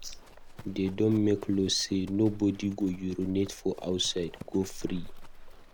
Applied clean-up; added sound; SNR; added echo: none; Livestock, farm animals, working animals; 14 dB; none.